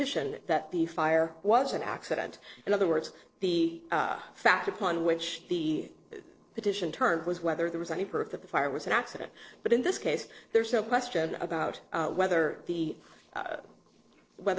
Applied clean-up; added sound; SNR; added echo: neural separator model SepFormer DNS4.